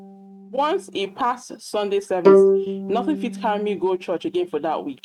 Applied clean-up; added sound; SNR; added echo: neural mask model RNNoise.